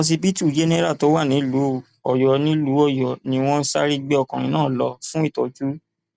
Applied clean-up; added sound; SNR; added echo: none; none; none; none.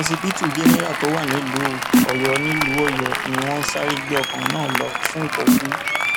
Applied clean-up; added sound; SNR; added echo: none; Snare drum + Applause; -3 dB; none.